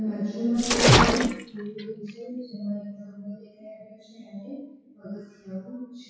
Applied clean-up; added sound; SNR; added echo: classical method WPE with log-MMSE.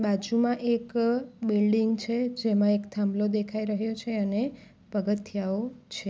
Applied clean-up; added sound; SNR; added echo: none; none; none; none.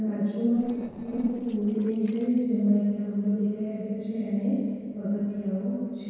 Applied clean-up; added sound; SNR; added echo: neural separator model SepFormer DNS4.